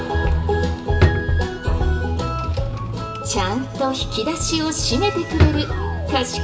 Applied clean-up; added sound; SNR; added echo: none; Drawer open or close; 5 dB; reverberation time 1.5 s.